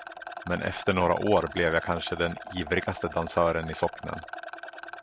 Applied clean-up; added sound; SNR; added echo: none; Rattle; 12 dB; none.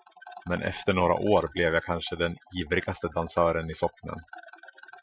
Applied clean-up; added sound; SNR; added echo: classical method Wiener filter.